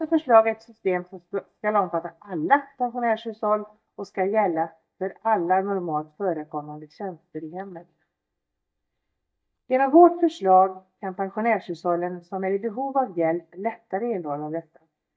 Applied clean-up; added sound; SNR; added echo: neural mask model DeepFilterNet 3.